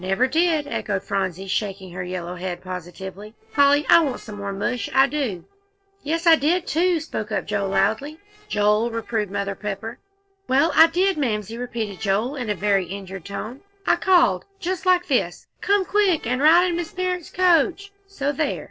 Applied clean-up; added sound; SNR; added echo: neural separator model SepFormer DNS4.